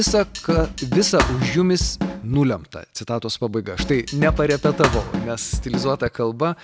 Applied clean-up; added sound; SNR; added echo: none; Drum kit + Thump, thud; 4 dB; none.